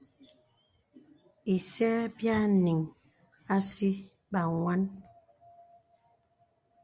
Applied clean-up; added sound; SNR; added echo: none; none; none; none.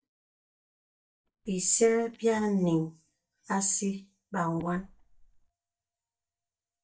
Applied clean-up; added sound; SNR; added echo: neural mask model DeepFilterNet 3.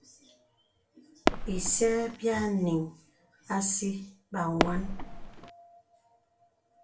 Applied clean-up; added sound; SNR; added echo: none; Fireworks; -2 dB; reverberation time 0.3 s.